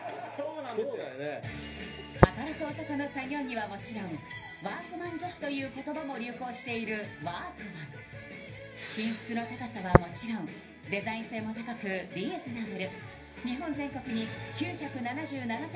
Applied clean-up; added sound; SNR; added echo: none; Tap; -4 dB; reverberation time 0.3 s.